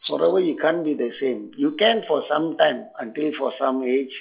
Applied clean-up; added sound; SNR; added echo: classical method log-MMSE.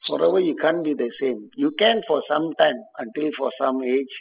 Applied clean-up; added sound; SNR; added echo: classical method spectral subtraction.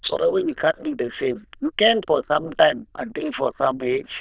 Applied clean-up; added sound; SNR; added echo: neural diffusion model UNIVERSE++.